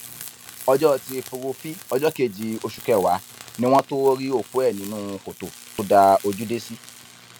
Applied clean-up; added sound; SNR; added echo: none; Tools; 18 dB; none.